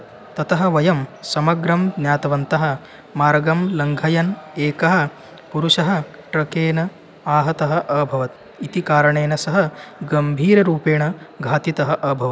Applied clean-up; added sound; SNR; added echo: none; none; none; none.